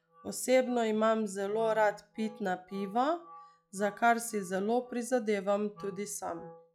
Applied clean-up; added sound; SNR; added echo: classical method log-MMSE.